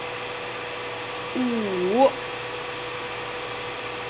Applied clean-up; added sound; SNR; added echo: none; Domestic sounds, home sounds; 1 dB; none.